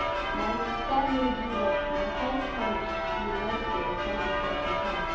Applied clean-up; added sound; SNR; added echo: none; Church bell; -4 dB; reverberation time 0.8 s.